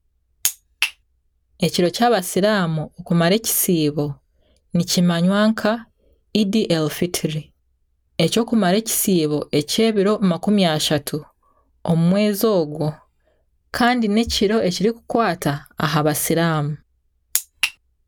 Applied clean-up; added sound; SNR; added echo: none; none; none; none.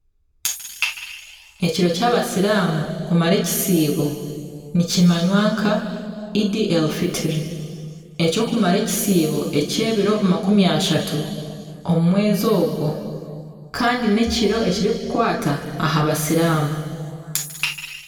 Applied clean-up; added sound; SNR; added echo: none; none; none; reverberation time 2.2 s.